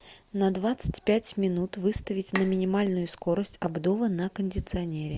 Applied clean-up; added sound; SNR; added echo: none; Bowed string instrument; 12 dB; none.